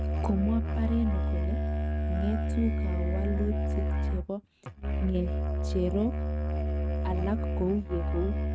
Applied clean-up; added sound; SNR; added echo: neural mask model RNNoise.